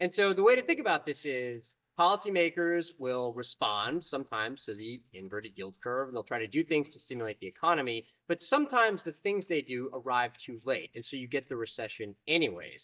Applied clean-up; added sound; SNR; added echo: neural mask model DeepFilterNet 3.